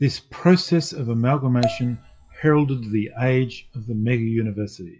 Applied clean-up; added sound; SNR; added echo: classical method WPE with log-MMSE.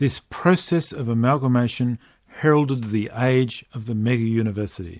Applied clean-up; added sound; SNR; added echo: none; none; none; none.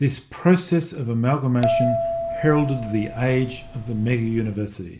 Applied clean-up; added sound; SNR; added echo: none; Bell; 5 dB; reverberation time 1.9 s.